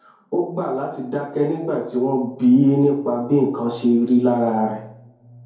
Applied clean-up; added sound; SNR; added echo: none; none; none; reverberation time 2.3 s.